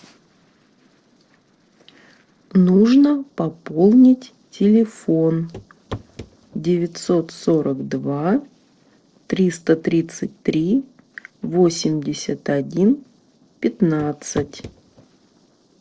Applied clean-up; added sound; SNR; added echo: neural separator model SepFormer DNS4.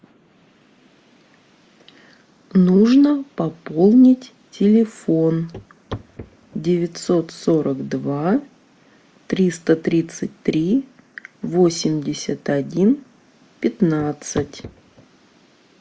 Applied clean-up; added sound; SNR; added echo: neural mask model Resemble Enhance denoiser.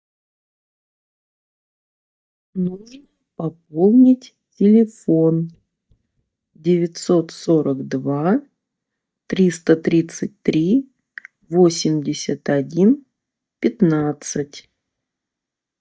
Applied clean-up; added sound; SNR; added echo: neural mask model DeepFilterNet 3.